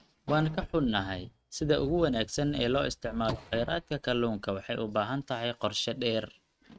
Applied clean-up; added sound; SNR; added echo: neural mask model RNNoise.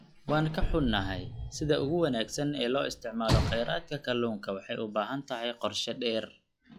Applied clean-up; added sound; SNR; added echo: classical method log-MMSE.